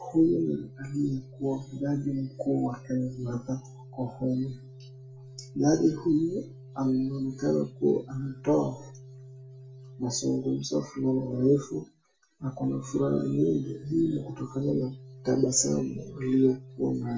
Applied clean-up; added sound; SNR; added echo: none; Organ; 18 dB; reverberation time 0.2 s.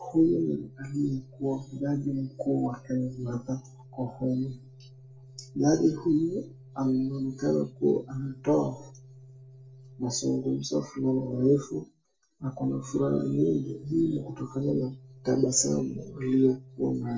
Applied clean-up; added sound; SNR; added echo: neural separator model SepFormer DNS4.